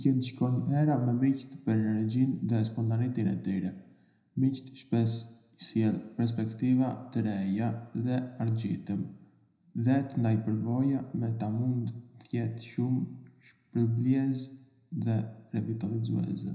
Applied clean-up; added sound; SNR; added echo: none; none; none; reverberation time 0.7 s.